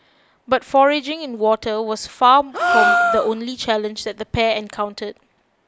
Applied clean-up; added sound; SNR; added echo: none; Gasp; 1 dB; none.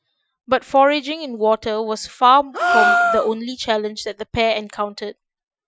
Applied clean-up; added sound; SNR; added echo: classical method Wiener filter.